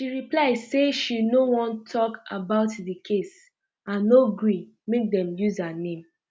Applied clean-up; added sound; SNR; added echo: none; none; none; none.